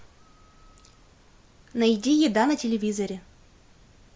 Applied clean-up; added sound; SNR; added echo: none; none; none; none.